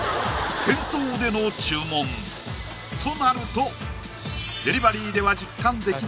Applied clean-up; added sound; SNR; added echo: none; none; none; none.